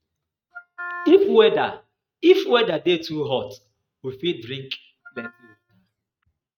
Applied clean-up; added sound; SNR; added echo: neural mask model RNNoise.